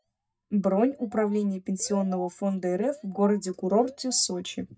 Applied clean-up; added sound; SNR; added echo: neural mask model DeepFilterNet 3.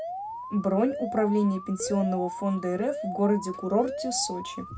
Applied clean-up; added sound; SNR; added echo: none; Alarm; 8 dB; reverberation time 0.2 s.